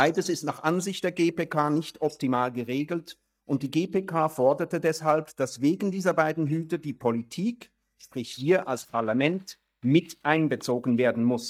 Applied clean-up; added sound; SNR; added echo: neural mask model DeepFilterNet 3.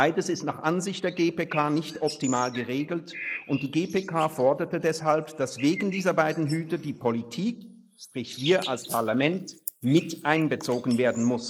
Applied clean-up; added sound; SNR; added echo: neural mask model Resemble Enhance denoiser.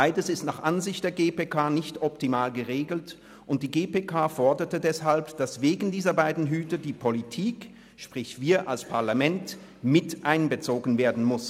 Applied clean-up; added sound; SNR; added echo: none; none; none; none.